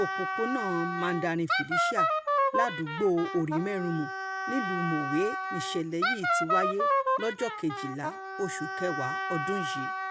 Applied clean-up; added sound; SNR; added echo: none; Wind instrument, woodwind instrument; -1 dB; none.